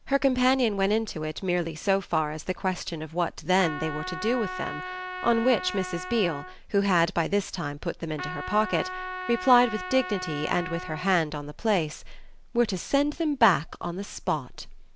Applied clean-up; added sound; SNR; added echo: none; Trumpet; 10 dB; none.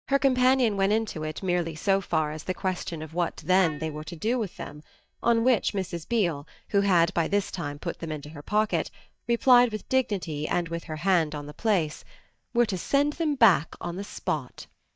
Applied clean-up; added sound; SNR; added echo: neural mask model DeepFilterNet 3.